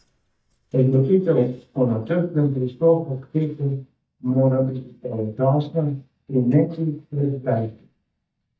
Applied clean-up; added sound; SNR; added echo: neural mask model DeepFilterNet 3.